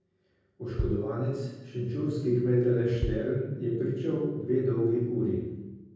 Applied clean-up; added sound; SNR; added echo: none; Bass drum; 11 dB; reverberation time 1.3 s.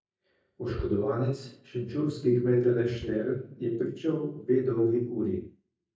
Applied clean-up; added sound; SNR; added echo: neural mask model DeepFilterNet 3.